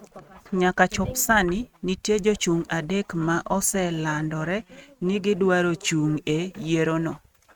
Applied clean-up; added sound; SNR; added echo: neural mask model RNNoise.